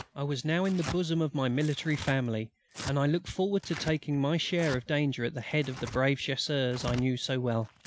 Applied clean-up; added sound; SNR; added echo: none; Tearing; 15 dB; none.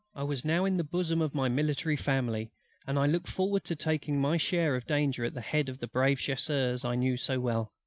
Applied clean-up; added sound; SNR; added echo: none; none; none; none.